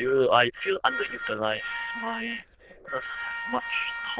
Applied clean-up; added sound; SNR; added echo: neural diffusion model UNIVERSE++.